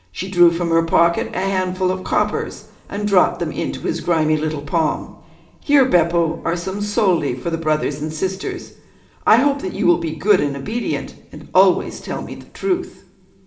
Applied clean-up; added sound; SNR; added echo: none; none; none; reverberation time 1.2 s.